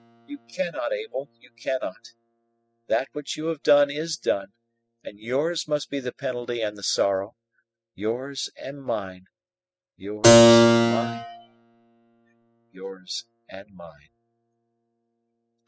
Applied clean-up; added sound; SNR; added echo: classical method spectral subtraction.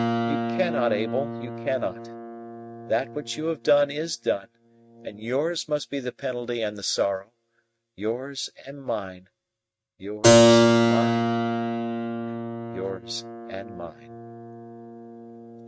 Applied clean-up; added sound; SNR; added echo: neural mask model RNNoise.